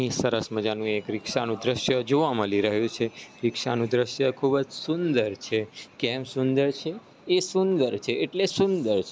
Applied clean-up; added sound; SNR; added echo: none; none; none; none.